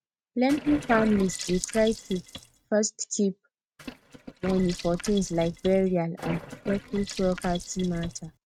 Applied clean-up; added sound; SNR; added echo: neural mask model RNNoise.